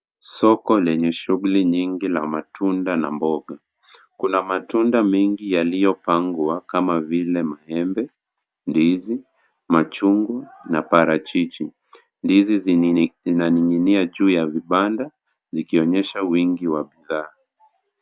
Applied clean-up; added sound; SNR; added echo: none; none; none; none.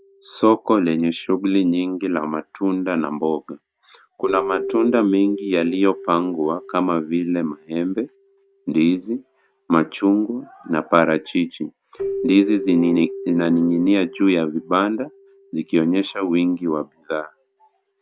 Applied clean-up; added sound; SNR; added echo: none; Keyboard (musical); 14 dB; none.